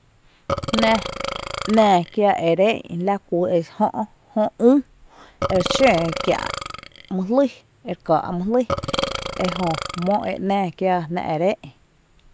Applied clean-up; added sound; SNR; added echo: none; Burping, eructation; 6 dB; none.